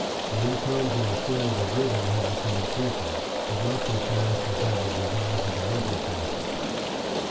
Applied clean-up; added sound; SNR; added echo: none; Rain; 0 dB; reverberation time 0.3 s.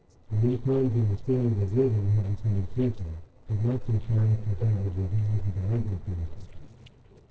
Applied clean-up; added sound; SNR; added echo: neural separator model SepFormer DNS4.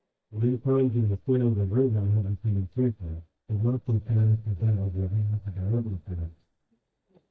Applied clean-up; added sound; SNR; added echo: neural mask model DeepFilterNet 3.